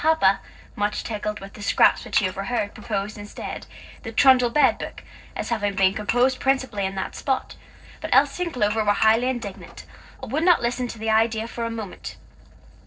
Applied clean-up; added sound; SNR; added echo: neural separator model SepFormer DNS4.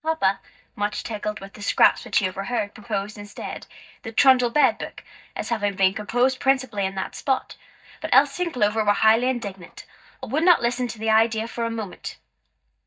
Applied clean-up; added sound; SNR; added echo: neural mask model DeepFilterNet 3.